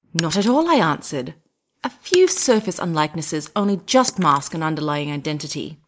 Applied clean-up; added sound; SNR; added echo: neural mask model Resemble Enhance denoiser.